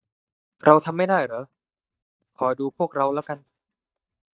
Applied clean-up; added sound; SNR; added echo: neural mask model DeepFilterNet 3.